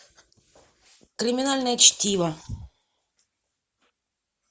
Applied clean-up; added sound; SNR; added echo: none; none; none; none.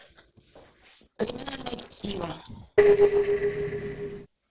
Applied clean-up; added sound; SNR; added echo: neural separator model SepFormer DNS4.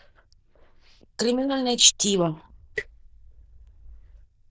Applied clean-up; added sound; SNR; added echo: neural diffusion model UNIVERSE++.